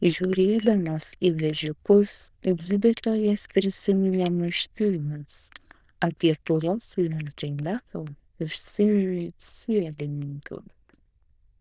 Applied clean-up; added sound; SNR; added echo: neural diffusion model UNIVERSE++.